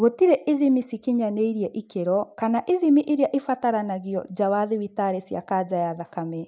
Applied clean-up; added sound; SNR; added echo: none; none; none; none.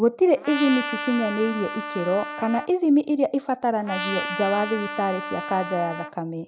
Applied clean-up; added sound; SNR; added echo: none; Trumpet; 9 dB; none.